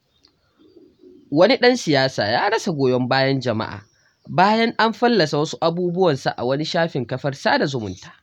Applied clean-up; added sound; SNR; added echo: none; none; none; none.